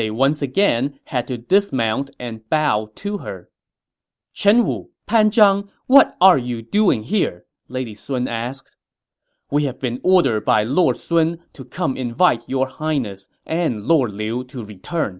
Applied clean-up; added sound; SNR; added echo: none; none; none; none.